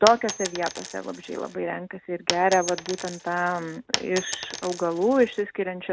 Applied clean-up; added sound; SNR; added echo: none; Coin (dropping); 9 dB; none.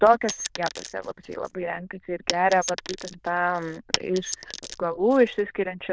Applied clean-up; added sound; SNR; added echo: neural diffusion model UNIVERSE++.